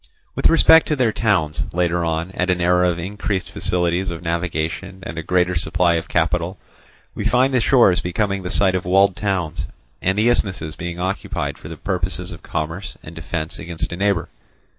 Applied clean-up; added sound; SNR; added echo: none; none; none; none.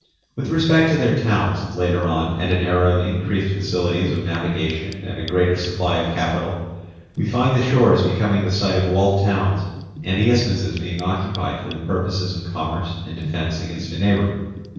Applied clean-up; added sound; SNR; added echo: neural separator model SepFormer DNS4.